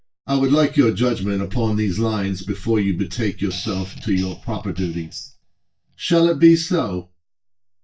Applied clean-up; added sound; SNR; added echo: neural mask model DeepFilterNet 3.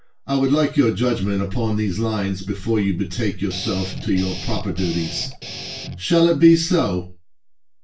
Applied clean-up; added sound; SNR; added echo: none; Guitar; 12 dB; reverberation time 0.2 s.